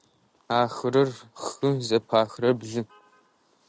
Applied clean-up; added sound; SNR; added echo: none; none; none; none.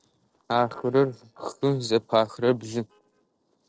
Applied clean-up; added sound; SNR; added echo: neural separator model SepFormer DNS4.